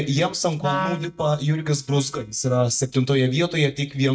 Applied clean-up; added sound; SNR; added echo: neural mask model DeepFilterNet 3.